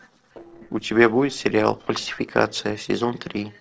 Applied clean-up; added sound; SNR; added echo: neural separator model SepFormer DNS4.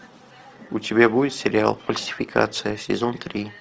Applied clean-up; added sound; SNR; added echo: none; none; none; none.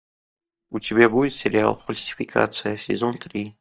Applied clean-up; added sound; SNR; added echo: neural mask model DeepFilterNet 3.